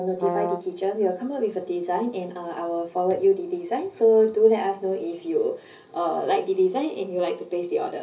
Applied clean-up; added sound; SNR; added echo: none; Brass instrument; 6 dB; reverberation time 0.5 s.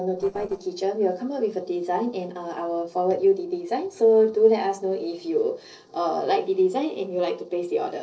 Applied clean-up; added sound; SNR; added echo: neural separator model SepFormer DNS4.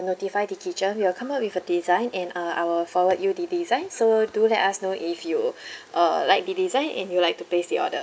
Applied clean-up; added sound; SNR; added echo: none; none; none; none.